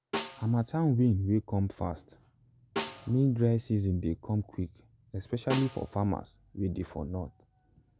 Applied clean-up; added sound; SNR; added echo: none; Snare drum; 13 dB; none.